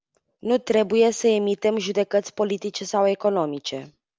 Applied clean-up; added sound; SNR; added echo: none; none; none; none.